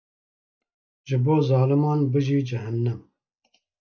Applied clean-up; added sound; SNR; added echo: neural mask model DeepFilterNet 3.